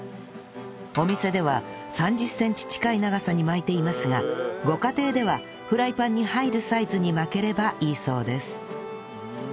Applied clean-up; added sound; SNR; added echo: none; none; none; none.